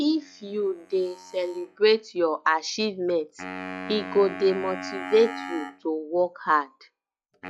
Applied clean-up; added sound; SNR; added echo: classical method log-MMSE.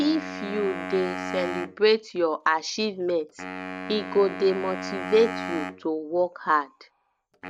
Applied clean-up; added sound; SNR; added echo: none; Wind instrument, woodwind instrument; 10 dB; none.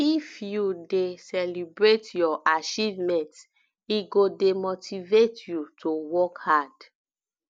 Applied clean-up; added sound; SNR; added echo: none; none; none; none.